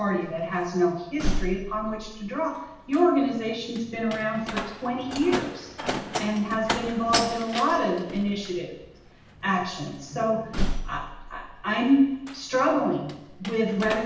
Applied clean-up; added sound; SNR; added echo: none; Slam; 6 dB; reverberation time 0.9 s.